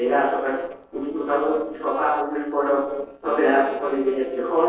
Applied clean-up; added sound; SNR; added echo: neural separator model SepFormer DNS4.